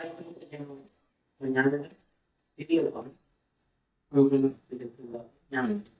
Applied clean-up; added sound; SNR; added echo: neural mask model DeepFilterNet 3.